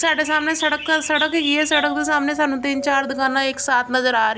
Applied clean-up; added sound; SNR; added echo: none; Bird + Doorbell; 11 dB; none.